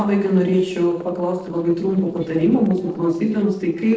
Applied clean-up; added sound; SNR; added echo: neural separator model SepFormer DNS4.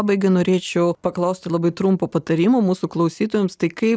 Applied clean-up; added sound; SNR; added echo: none; none; none; none.